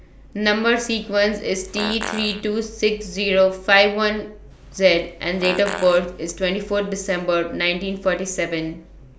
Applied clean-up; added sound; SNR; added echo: none; Fart; 14 dB; none.